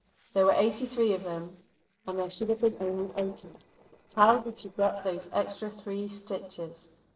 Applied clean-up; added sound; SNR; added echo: neural separator model SepFormer DNS4.